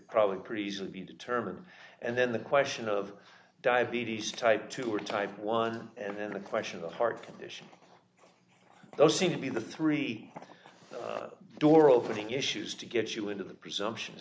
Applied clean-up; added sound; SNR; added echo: none; none; none; none.